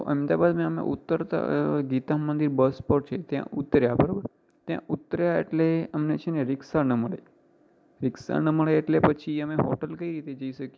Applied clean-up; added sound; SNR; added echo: none; none; none; none.